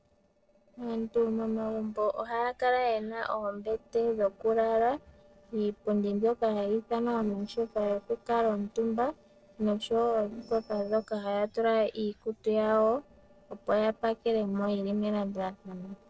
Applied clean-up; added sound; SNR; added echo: neural separator model SepFormer DNS4.